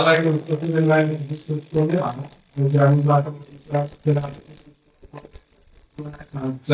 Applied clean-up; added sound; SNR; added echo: neural mask model DeepFilterNet 3.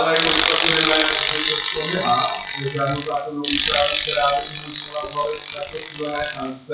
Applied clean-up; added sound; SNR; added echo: classical method WPE with log-MMSE.